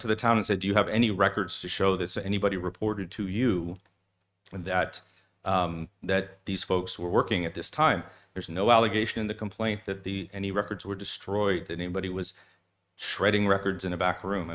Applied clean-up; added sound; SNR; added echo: neural mask model RNNoise.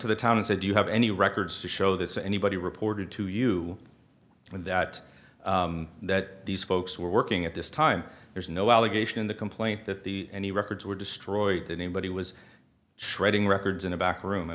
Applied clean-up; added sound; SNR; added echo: none; none; none; none.